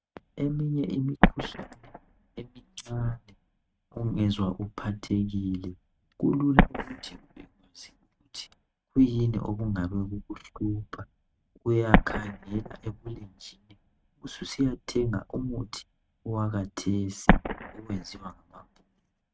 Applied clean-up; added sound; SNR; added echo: neural mask model RNNoise.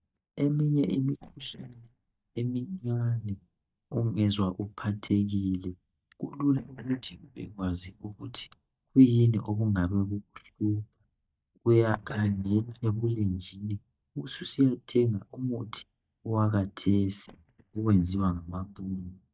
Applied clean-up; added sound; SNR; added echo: neural mask model DeepFilterNet 3.